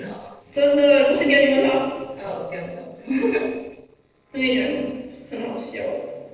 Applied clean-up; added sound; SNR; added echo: neural separator model SepFormer DNS4.